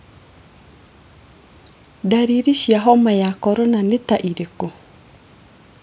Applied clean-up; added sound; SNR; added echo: none; none; none; none.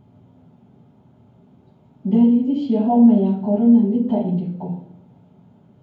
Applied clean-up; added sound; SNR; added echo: none; none; none; reverberation time 0.9 s.